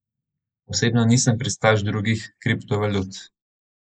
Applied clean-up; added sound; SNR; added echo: neural mask model Resemble Enhance denoiser.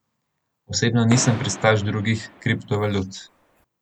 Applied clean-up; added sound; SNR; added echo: none; Fireworks; 14 dB; none.